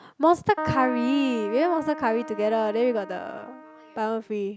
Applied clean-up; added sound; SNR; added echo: none; Keyboard (musical); 10 dB; none.